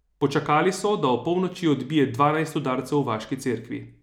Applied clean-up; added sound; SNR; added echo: none; none; none; none.